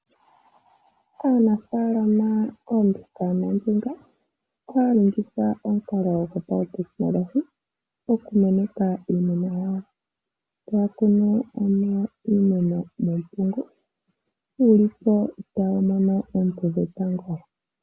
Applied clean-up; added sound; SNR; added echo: none; none; none; none.